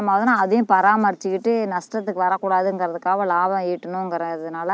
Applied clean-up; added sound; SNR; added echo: none; none; none; none.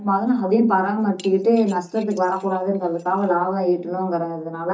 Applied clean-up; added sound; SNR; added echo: neural mask model DeepFilterNet 3.